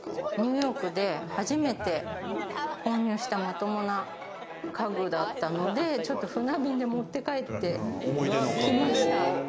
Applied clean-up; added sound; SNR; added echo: none; none; none; none.